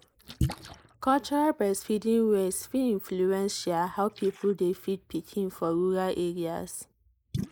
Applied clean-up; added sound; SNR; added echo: neural mask model Resemble Enhance denoiser.